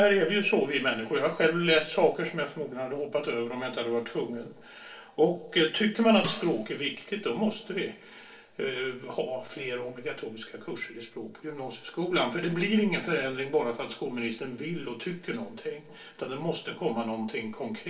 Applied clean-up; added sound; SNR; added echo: neural separator model SepFormer DNS4.